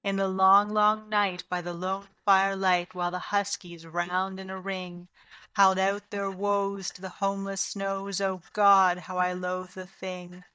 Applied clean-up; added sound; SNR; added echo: neural mask model DeepFilterNet 3.